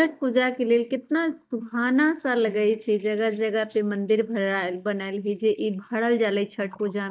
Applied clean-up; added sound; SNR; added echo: neural mask model DeepFilterNet 3.